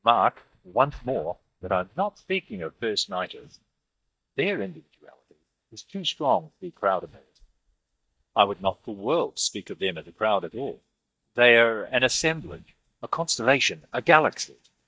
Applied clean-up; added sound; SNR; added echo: neural mask model DeepFilterNet 3.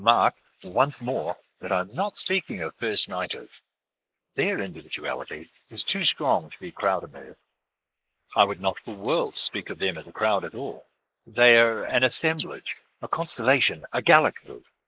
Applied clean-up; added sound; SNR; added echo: neural mask model Resemble Enhance denoiser.